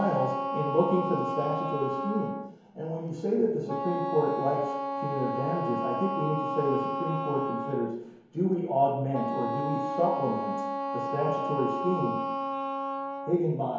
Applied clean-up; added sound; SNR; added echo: none; Wind instrument, woodwind instrument; 3 dB; reverberation time 1.0 s.